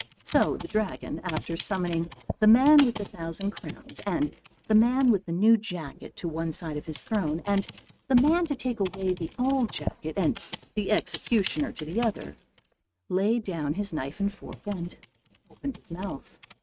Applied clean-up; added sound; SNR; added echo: neural mask model RNNoise.